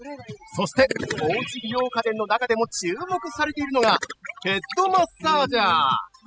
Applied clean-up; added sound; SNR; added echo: classical method spectral subtraction.